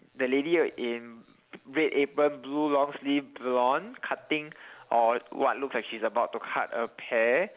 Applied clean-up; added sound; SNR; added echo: none; none; none; none.